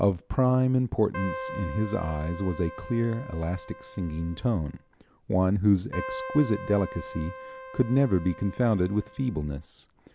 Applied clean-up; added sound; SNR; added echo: none; Keyboard (musical); 13 dB; none.